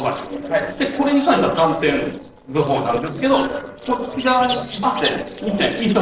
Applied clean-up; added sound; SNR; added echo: neural separator model SepFormer DNS4.